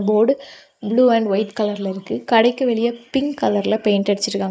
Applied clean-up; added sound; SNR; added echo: neural mask model Resemble Enhance denoiser.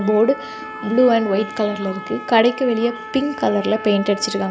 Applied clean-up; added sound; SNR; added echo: none; Trumpet; 14 dB; none.